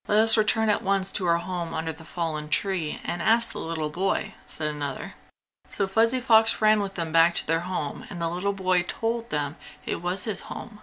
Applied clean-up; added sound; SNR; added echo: none; none; none; none.